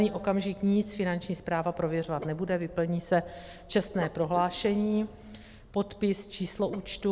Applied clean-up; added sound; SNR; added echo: none; Dog; 19 dB; none.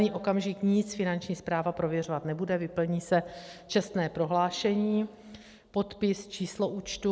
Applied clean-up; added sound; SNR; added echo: none; none; none; none.